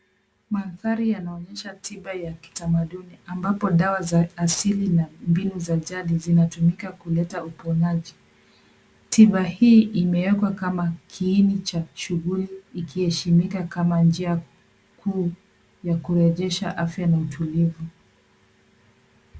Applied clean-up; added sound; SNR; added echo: none; none; none; none.